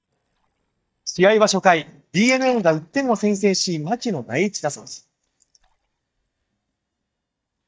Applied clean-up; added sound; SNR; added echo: neural mask model DeepFilterNet 3.